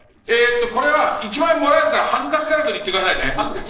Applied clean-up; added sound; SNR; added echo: neural separator model SepFormer DNS4.